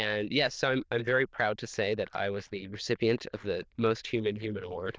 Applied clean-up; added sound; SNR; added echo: neural diffusion model UNIVERSE++.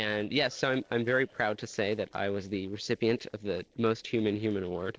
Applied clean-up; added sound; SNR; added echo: neural separator model SepFormer DNS4.